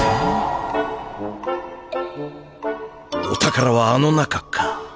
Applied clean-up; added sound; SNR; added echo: none; none; none; none.